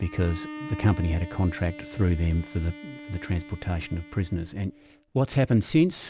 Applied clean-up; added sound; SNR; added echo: none; Bowed string instrument; 16 dB; none.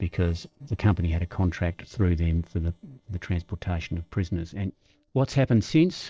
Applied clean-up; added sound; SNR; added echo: neural separator model SepFormer DNS4.